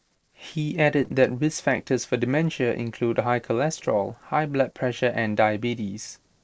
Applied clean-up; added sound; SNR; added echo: neural separator model SepFormer DNS4.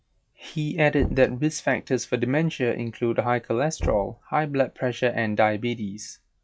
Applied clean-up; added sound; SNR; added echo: classical method log-MMSE.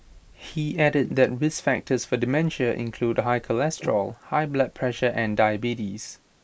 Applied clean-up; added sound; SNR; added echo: neural mask model Resemble Enhance denoiser.